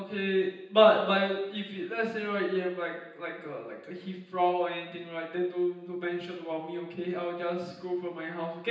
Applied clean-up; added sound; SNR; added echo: none; none; none; reverberation time 0.9 s.